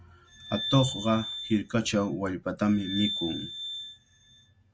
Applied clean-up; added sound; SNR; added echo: none; Glass; 9 dB; none.